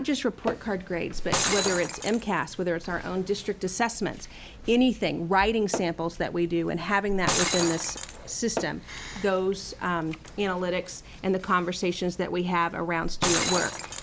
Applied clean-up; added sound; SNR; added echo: none; Shatter + Tap / Hammer; 7 dB; none.